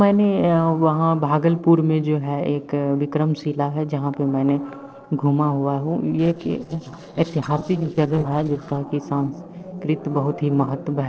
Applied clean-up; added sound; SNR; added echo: neural separator model SepFormer DNS4.